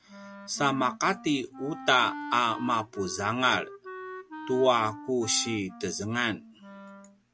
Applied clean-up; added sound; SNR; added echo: none; Wind instrument, woodwind instrument; 14 dB; none.